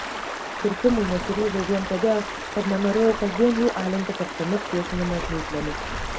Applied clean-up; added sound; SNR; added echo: none; Stream; 6 dB; none.